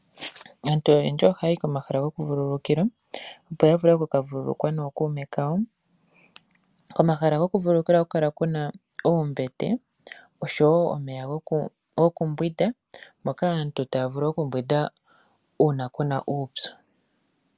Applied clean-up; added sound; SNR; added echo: none; none; none; none.